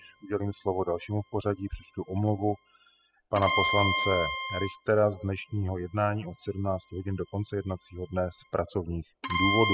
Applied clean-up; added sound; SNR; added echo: classical method spectral subtraction.